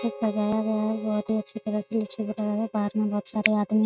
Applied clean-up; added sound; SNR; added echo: neural mask model RNNoise.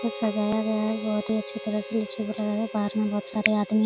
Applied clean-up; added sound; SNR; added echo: none; Harmonica; 12 dB; none.